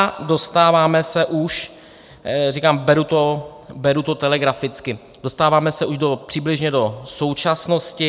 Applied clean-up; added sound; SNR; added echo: none; none; none; none.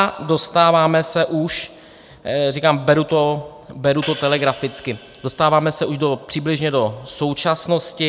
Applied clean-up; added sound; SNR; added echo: none; Hi-hat; 19 dB; none.